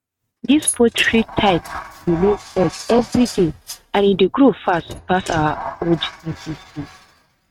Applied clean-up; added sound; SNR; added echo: neural mask model RNNoise.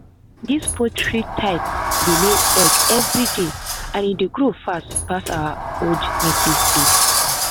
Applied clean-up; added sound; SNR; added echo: none; Sliding door; -3 dB; none.